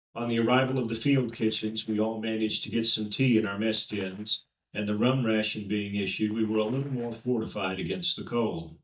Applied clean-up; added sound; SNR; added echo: neural mask model DeepFilterNet 3.